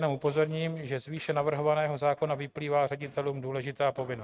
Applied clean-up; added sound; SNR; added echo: neural mask model RNNoise.